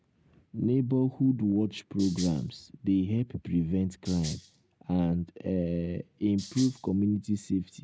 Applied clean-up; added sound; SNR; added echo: none; Rattle (instrument); 16 dB; none.